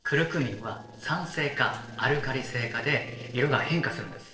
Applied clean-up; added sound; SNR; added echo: neural separator model SepFormer DNS4.